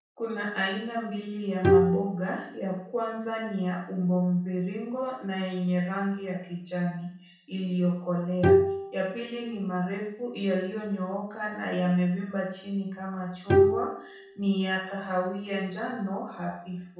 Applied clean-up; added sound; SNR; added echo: none; Bowed string instrument; -1 dB; reverberation time 0.6 s.